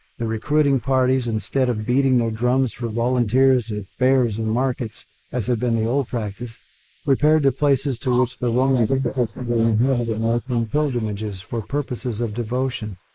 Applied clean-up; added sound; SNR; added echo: neural mask model Resemble Enhance denoiser.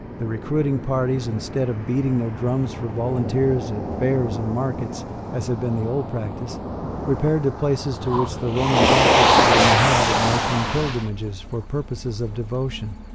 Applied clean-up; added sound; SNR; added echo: none; Motor vehicle (road); 0 dB; none.